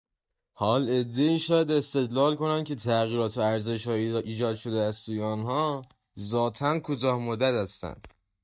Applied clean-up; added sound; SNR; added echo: neural mask model DeepFilterNet 3.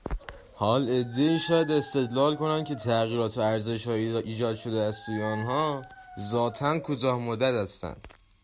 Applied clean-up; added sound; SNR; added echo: none; Dog; 17 dB; none.